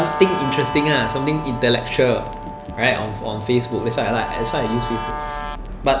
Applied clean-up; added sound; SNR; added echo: none; Guitar; 8 dB; none.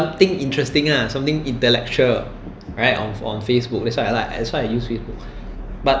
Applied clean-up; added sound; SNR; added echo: none; none; none; none.